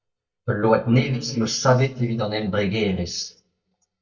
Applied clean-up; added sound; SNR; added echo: neural mask model DeepFilterNet 3.